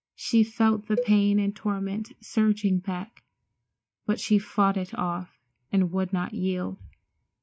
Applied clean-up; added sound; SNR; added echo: neural mask model RNNoise.